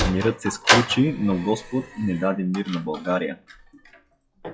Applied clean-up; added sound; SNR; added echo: classical method WPE with log-MMSE.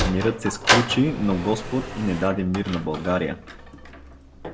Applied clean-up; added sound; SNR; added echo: none; Sliding door; 3 dB; reverberation time 0.4 s.